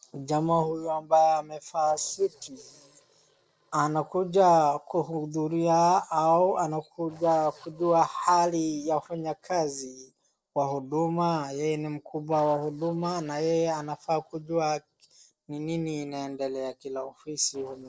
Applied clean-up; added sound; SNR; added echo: neural separator model SepFormer DNS4.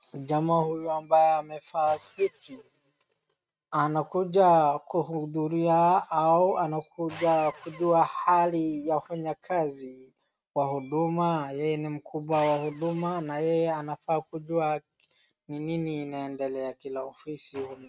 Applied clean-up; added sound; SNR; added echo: neural mask model RNNoise.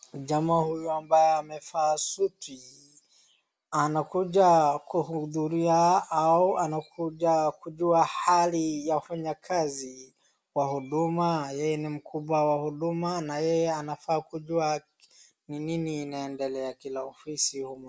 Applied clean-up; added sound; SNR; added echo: none; none; none; none.